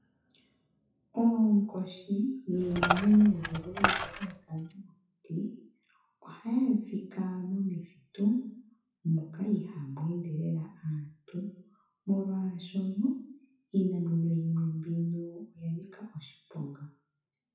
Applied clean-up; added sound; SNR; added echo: classical method WPE with log-MMSE.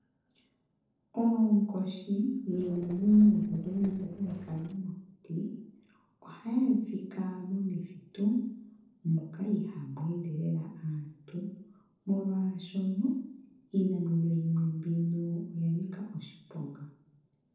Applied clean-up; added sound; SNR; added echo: neural separator model SepFormer DNS4.